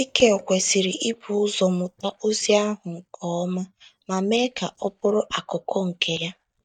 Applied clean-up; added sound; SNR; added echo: neural mask model DeepFilterNet 3.